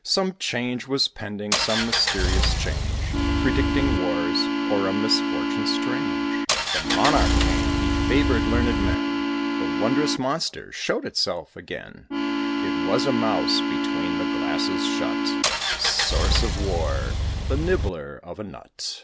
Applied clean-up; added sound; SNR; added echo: none; Engine + Organ; -4 dB; none.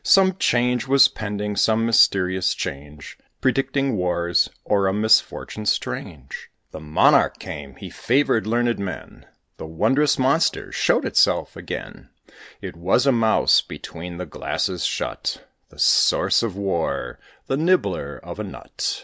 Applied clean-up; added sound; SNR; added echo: none; none; none; none.